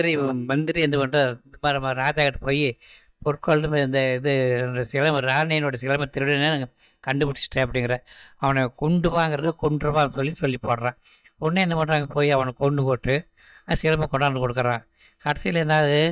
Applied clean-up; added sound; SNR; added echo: neural mask model DeepFilterNet 3.